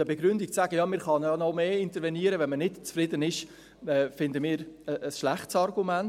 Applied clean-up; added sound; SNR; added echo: none; none; none; none.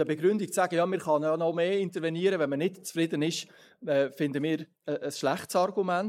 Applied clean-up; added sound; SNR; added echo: neural mask model Resemble Enhance denoiser.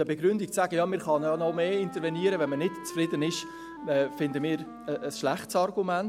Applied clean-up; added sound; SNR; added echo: none; Wind instrument, woodwind instrument; 15 dB; none.